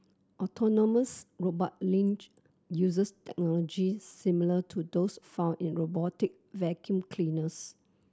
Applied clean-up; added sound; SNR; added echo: none; none; none; none.